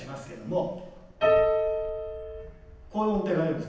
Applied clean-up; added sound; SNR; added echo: none; Fixed-wing aircraft, airplane; 19 dB; reverberation time 0.9 s.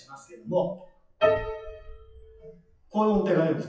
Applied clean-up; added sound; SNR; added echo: classical method WPE with log-MMSE.